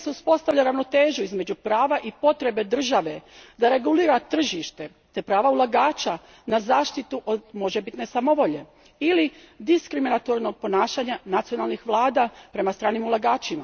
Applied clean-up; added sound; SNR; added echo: none; none; none; none.